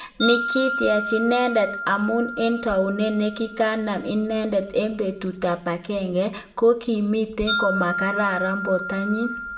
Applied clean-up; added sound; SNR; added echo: none; Wind chime; 7 dB; reverberation time 0.5 s.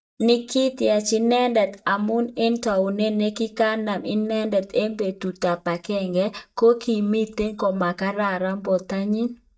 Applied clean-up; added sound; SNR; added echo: neural mask model DeepFilterNet 3.